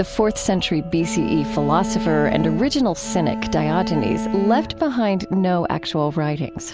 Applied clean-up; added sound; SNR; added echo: none; Bowed string instrument; 5 dB; none.